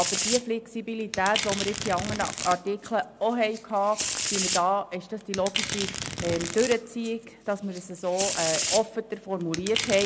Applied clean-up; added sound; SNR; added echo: none; Domestic sounds, home sounds; 4 dB; none.